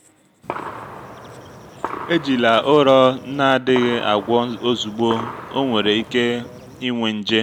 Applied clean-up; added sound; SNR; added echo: none; Gunshot, gunfire; 14 dB; none.